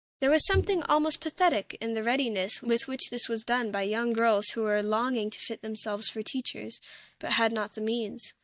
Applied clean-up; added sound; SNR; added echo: neural mask model DeepFilterNet 3.